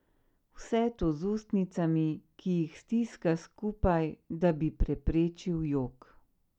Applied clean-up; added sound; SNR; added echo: none; none; none; none.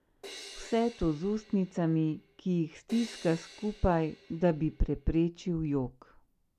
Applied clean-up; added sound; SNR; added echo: none; Crash cymbal; 20 dB; none.